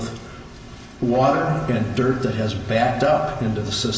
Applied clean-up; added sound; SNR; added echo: none; none; none; reverberation time 1.0 s.